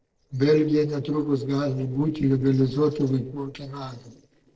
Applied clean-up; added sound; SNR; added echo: neural separator model SepFormer DNS4.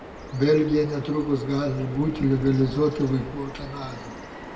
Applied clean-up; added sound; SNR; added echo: none; Bird vocalization, bird call, bird song; 13 dB; reverberation time 0.9 s.